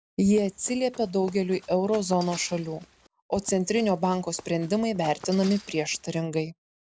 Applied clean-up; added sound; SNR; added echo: none; Run; 20 dB; none.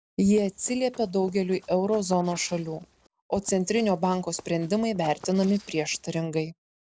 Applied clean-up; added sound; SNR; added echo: neural separator model SepFormer DNS4.